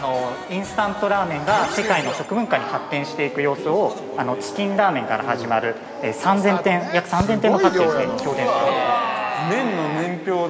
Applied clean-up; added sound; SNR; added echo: none; Wind instrument, woodwind instrument + Crackle; 13 dB; none.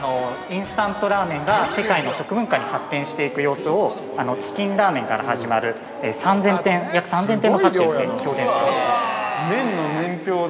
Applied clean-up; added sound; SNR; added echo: none; none; none; none.